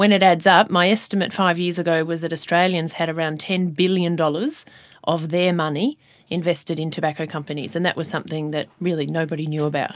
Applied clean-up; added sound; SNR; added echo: none; none; none; none.